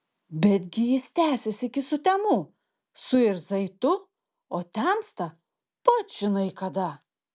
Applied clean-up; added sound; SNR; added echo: none; none; none; none.